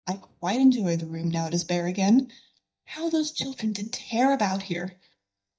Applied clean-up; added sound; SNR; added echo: neural mask model DeepFilterNet 3.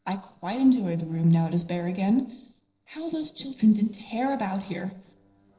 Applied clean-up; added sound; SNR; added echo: neural separator model SepFormer DNS4.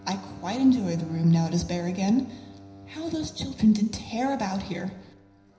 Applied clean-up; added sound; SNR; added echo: none; Bowed string instrument; 20 dB; reverberation time 0.9 s.